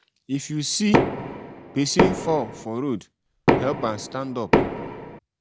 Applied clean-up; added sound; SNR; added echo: none; Knock; -4 dB; none.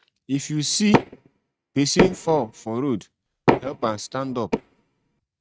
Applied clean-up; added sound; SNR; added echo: neural mask model RNNoise.